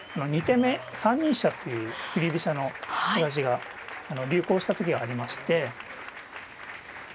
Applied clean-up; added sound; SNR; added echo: none; Applause; 12 dB; none.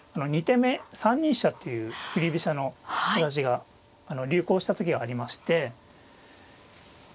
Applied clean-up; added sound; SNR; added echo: none; none; none; none.